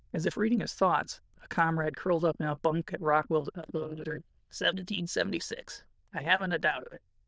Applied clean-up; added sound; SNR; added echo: neural diffusion model UNIVERSE++.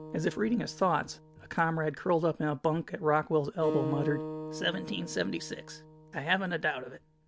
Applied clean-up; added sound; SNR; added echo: none; Acoustic guitar; 11 dB; none.